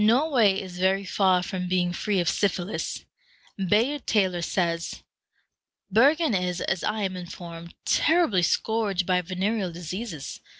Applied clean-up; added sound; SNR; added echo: none; none; none; none.